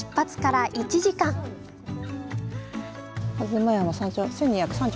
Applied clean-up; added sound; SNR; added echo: none; none; none; none.